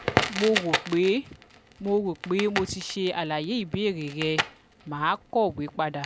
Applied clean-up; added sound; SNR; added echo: none; Crackle; 6 dB; none.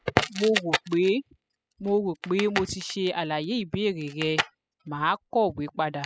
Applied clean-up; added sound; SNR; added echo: classical method spectral subtraction.